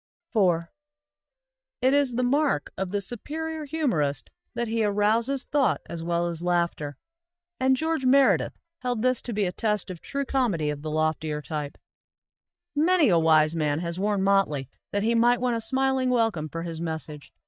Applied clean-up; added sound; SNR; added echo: neural mask model DeepFilterNet 3.